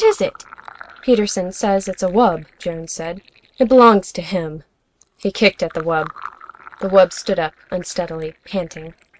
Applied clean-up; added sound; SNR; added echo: neural mask model RNNoise.